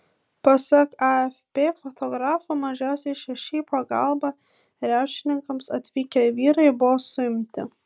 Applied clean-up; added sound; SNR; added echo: none; none; none; none.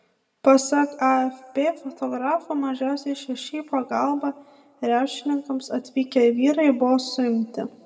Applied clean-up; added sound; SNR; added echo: none; none; none; reverberation time 1.2 s.